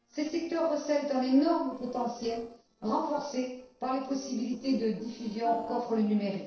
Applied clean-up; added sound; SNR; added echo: neural separator model SepFormer DNS4.